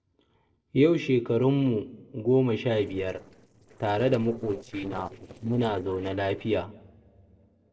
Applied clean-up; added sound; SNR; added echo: neural separator model SepFormer DNS4.